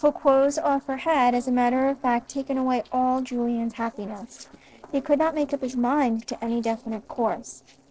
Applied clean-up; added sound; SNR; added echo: neural separator model SepFormer DNS4.